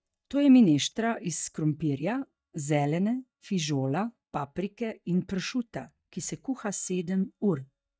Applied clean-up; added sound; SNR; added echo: neural mask model DeepFilterNet 3.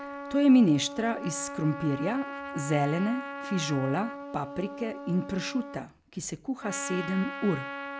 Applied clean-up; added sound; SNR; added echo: none; Trumpet; 10 dB; none.